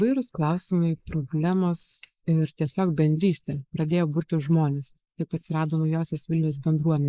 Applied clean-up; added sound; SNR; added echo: neural mask model Resemble Enhance denoiser.